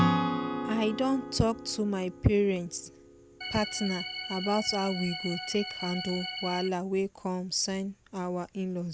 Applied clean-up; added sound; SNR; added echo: none; Organ + Acoustic guitar / Strum; 5 dB; none.